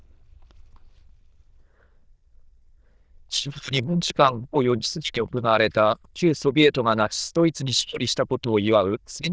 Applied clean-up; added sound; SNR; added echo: neural diffusion model UNIVERSE++.